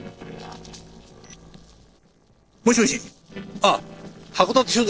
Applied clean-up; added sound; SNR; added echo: neural separator model SepFormer DNS4.